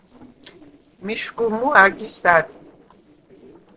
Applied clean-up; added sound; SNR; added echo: neural separator model SepFormer DNS4.